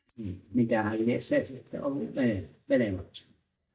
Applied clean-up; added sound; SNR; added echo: neural mask model DeepFilterNet 3.